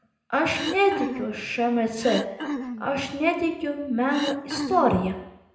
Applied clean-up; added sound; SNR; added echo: none; Cough; 7 dB; reverberation time 0.8 s.